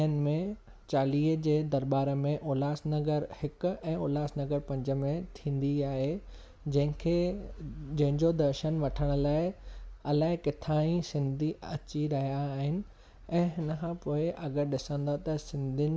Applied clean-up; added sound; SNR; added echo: none; none; none; none.